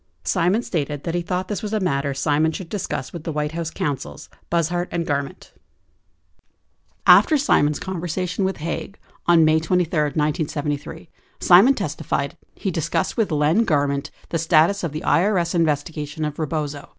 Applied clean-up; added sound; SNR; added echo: none; none; none; none.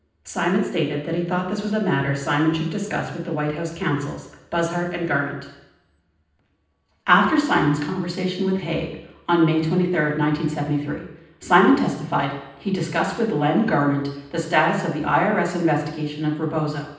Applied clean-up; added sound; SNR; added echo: none; none; none; reverberation time 0.9 s.